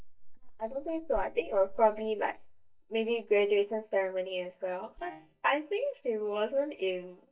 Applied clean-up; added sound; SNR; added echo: neural mask model DeepFilterNet 3.